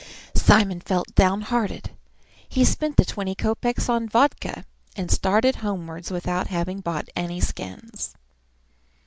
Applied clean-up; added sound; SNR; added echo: none; none; none; none.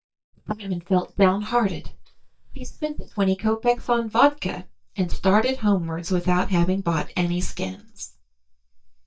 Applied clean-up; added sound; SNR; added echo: neural mask model DeepFilterNet 3.